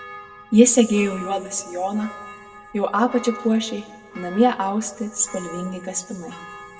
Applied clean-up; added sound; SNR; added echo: none; Church bell; 18 dB; reverberation time 1.0 s.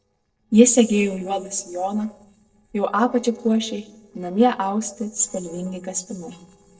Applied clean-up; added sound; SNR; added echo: neural separator model SepFormer DNS4.